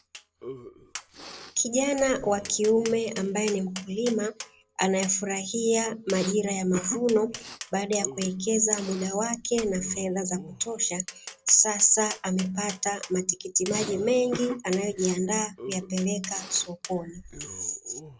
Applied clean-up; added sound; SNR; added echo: none; Respiratory sounds + Tap; 15 dB; none.